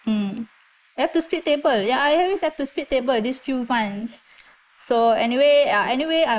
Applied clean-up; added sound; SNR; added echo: neural mask model Resemble Enhance denoiser.